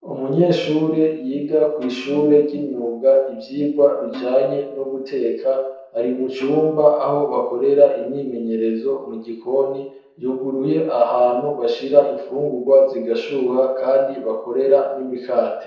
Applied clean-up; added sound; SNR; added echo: neural separator model SepFormer DNS4.